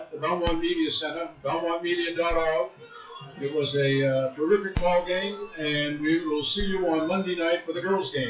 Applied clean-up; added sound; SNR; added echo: classical method WPE with log-MMSE.